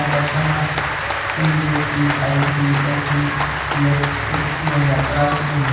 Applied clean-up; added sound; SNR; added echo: none; Applause; 3 dB; reverberation time 1.2 s.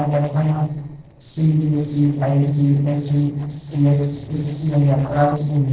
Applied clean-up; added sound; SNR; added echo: neural separator model SepFormer DNS4.